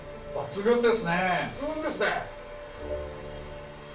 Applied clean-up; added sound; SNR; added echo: none; Purr; 19 dB; reverberation time 0.3 s.